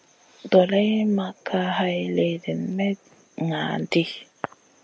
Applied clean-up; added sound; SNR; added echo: none; none; none; none.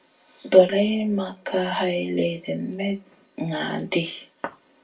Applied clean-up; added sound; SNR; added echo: none; none; none; reverberation time 0.2 s.